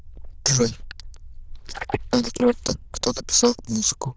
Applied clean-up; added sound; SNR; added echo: neural diffusion model UNIVERSE++.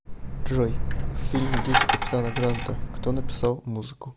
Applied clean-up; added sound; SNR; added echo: none; Coin (dropping); -3 dB; none.